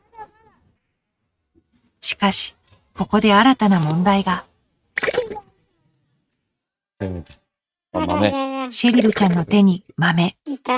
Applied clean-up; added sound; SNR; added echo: neural mask model RNNoise.